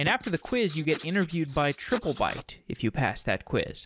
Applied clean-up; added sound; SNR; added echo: neural mask model Resemble Enhance denoiser.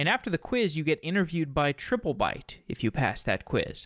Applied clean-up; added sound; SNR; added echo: none; none; none; none.